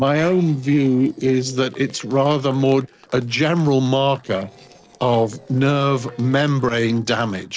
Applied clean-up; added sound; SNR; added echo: neural separator model SepFormer DNS4.